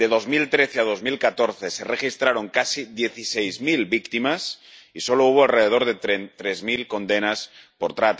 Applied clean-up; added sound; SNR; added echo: none; none; none; none.